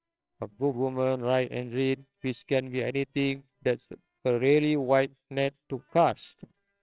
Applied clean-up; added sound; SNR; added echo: neural separator model SepFormer WHAMR!.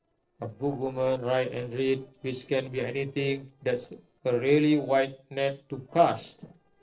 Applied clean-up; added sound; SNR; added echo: neural separator model SepFormer DNS4.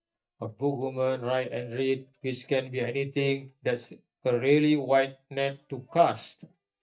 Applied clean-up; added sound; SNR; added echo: neural mask model DeepFilterNet 3.